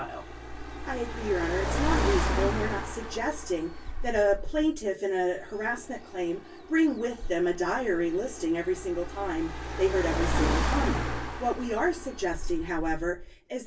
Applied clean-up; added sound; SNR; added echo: none; Car; 2 dB; reverberation time 0.1 s.